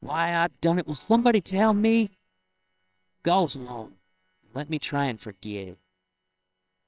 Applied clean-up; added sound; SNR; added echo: neural separator model SepFormer WHAMR!.